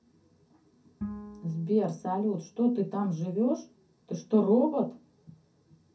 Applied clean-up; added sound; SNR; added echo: none; Bowed string instrument; 17 dB; reverberation time 0.3 s.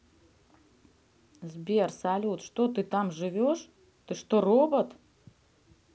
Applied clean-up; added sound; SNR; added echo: none; none; none; none.